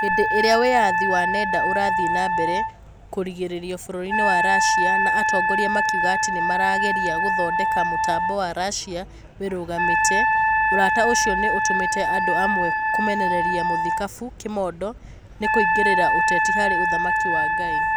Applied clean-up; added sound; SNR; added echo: none; Wind instrument, woodwind instrument; -4 dB; none.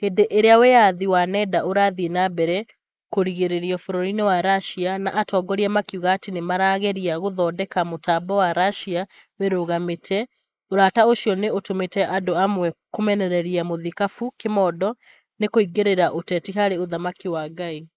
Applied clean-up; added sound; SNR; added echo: neural mask model Resemble Enhance denoiser.